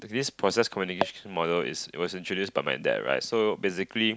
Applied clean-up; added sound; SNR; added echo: none; none; none; none.